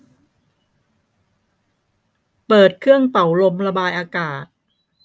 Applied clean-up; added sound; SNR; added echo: none; none; none; none.